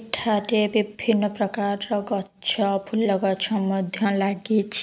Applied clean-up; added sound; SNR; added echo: none; none; none; none.